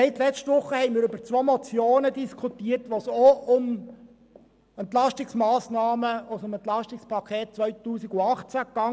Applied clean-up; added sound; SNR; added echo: none; none; none; none.